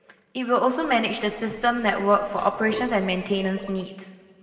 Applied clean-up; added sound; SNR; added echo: none; Sink (filling or washing); 19 dB; reverberation time 2.8 s.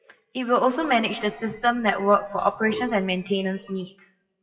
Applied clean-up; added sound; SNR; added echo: classical method WPE with log-MMSE.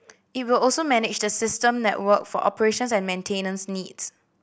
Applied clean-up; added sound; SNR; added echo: none; none; none; none.